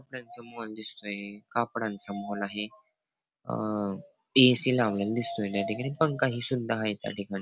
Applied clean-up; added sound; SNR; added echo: none; none; none; none.